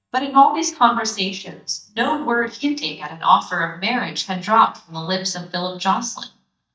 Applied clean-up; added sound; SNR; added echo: neural mask model DeepFilterNet 3.